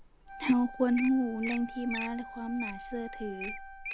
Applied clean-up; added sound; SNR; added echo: none; Wild animals + Wind instrument, woodwind instrument; 10 dB; none.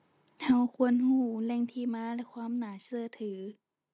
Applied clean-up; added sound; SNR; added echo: none; none; none; none.